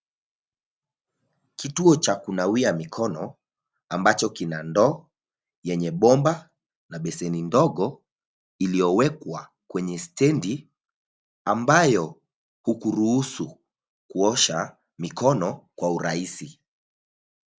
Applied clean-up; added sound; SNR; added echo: none; none; none; none.